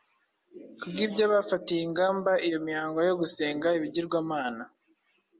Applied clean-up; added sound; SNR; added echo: none; none; none; none.